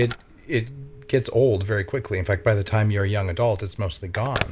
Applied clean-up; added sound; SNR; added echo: none; Telephone; 14 dB; none.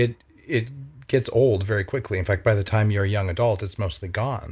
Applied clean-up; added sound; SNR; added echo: none; none; none; none.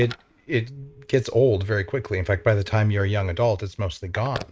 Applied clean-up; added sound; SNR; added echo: neural mask model RNNoise.